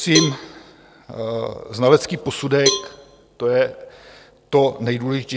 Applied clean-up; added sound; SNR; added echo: none; Cowbell; 7 dB; none.